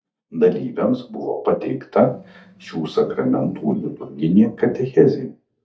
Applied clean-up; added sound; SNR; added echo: neural mask model DeepFilterNet 3.